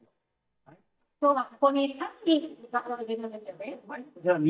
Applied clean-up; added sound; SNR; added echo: neural mask model DeepFilterNet 3.